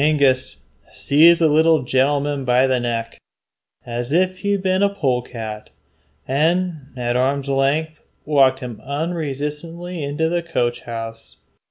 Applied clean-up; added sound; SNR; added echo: none; none; none; none.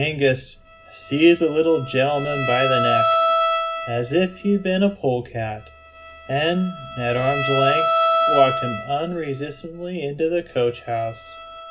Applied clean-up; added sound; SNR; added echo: none; Bowed string instrument; 3 dB; reverberation time 0.4 s.